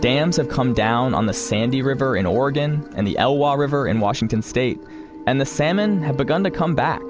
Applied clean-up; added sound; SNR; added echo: none; none; none; none.